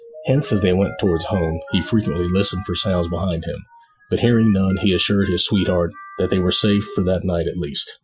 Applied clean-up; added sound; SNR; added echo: classical method Wiener filter.